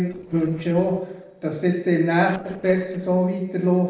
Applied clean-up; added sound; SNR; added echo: neural separator model SepFormer DNS4.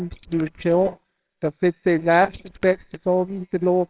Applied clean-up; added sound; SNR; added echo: neural separator model SepFormer WHAMR!.